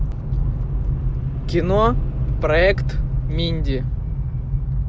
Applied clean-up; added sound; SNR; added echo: none; none; none; none.